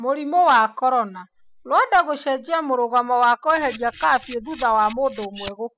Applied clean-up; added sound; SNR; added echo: classical method spectral subtraction.